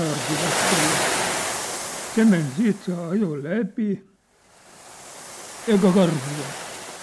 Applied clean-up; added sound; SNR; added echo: none; Waves, surf; 4 dB; none.